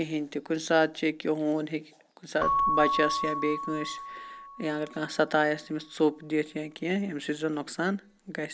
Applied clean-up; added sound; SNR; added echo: none; Keyboard (musical) / Bell; 6 dB; none.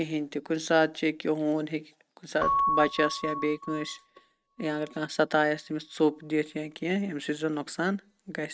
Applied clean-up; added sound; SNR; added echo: neural mask model RNNoise.